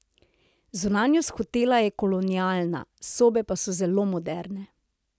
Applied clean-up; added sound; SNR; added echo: none; none; none; none.